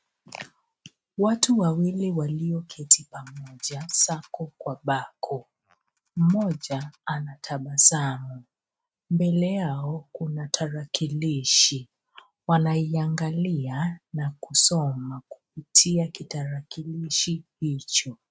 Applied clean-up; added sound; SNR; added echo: neural mask model RNNoise.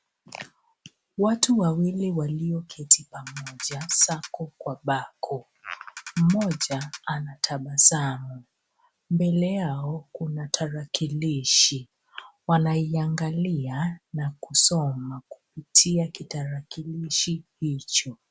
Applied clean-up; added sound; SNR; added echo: none; Ratchet, pawl; 15 dB; none.